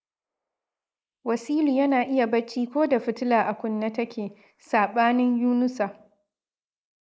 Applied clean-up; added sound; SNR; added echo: neural mask model Resemble Enhance denoiser.